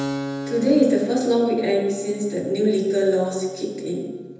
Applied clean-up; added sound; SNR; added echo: none; Keyboard (musical); 13 dB; reverberation time 1.1 s.